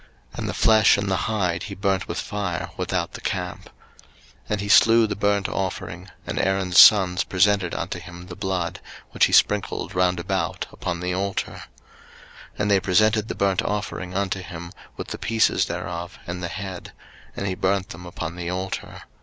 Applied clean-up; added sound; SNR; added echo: none; none; none; none.